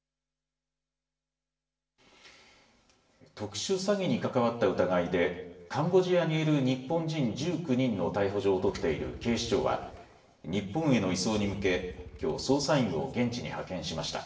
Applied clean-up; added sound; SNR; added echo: none; Motorcycle / Engine; 18 dB; reverberation time 0.8 s.